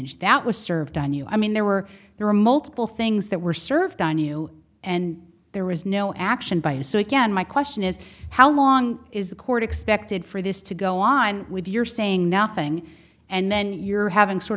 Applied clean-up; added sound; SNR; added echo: none; none; none; none.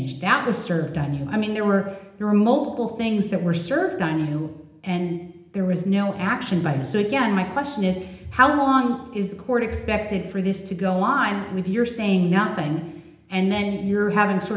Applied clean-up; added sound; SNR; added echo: none; none; none; reverberation time 0.8 s.